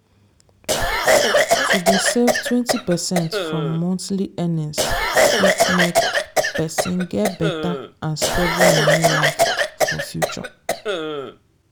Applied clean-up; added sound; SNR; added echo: none; Cough; -5 dB; none.